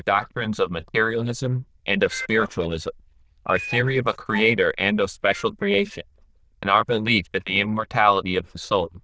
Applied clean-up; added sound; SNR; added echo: neural diffusion model UNIVERSE++.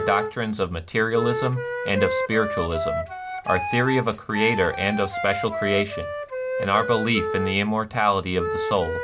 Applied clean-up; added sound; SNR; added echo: none; Wind instrument, woodwind instrument; 5 dB; none.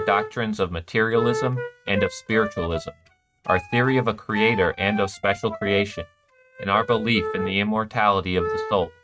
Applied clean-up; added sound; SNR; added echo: neural mask model RNNoise.